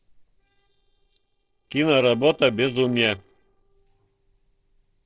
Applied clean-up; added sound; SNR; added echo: neural separator model SepFormer DNS4.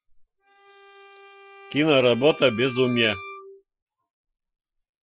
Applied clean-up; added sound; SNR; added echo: classical method Wiener filter.